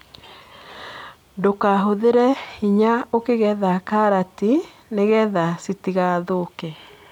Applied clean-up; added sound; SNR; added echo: none; none; none; none.